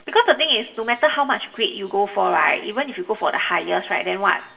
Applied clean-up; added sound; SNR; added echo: none; none; none; reverberation time 0.7 s.